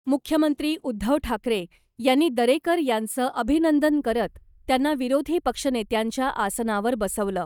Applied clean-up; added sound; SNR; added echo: neural mask model DeepFilterNet 3.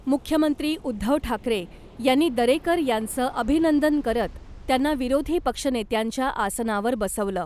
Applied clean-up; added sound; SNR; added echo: none; Waves, surf; 20 dB; none.